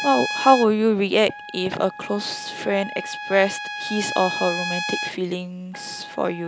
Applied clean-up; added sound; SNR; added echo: none; Trumpet; 9 dB; none.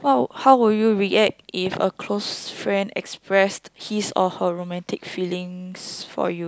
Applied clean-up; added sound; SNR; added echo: none; none; none; none.